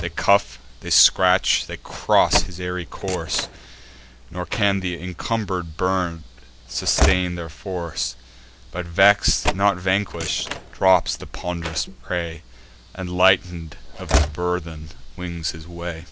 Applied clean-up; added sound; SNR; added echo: none; Slam / Train; 8 dB; none.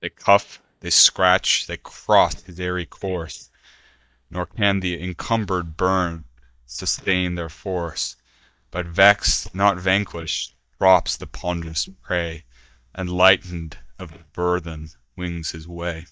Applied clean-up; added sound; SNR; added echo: neural mask model DeepFilterNet 3.